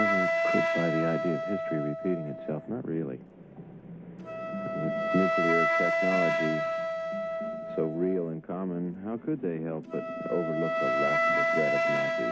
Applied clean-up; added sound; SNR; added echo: none; Wind instrument, woodwind instrument; -3 dB; none.